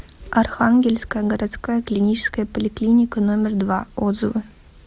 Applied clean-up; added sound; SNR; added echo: none; none; none; none.